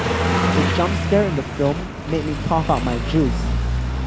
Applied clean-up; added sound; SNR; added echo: none; Car passing by; -1 dB; none.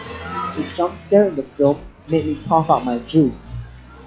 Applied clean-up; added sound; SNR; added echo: classical method log-MMSE.